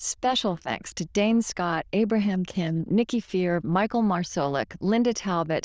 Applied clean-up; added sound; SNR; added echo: neural diffusion model UNIVERSE++.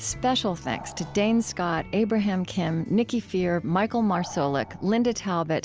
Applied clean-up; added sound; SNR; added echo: none; Animal; 19 dB; none.